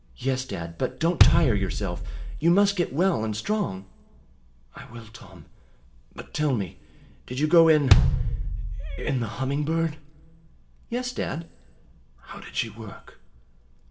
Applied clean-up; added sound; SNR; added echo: none; Bass drum; -4 dB; reverberation time 0.5 s.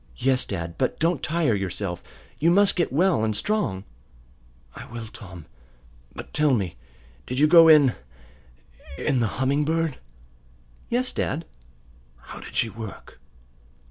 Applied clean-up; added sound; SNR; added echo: none; none; none; none.